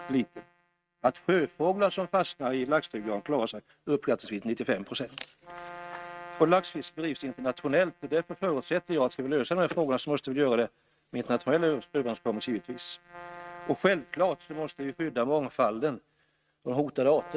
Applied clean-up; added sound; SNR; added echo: neural mask model RNNoise.